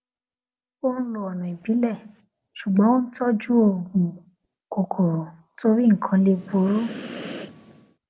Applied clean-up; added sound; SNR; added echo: none; Breathing; 13 dB; none.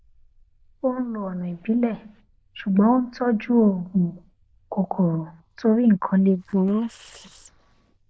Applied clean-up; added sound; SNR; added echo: neural diffusion model UNIVERSE++.